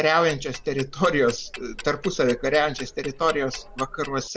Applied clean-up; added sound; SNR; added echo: none; Tick-tock; 15 dB; none.